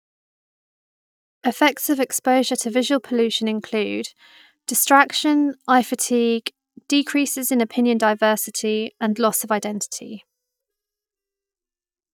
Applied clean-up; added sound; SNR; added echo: neural mask model DeepFilterNet 3.